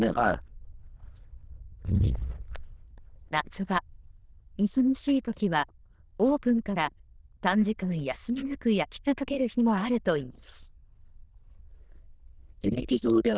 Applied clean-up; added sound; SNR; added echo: neural diffusion model UNIVERSE++.